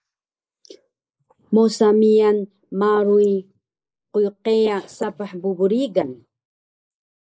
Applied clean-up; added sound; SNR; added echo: neural mask model Resemble Enhance denoiser.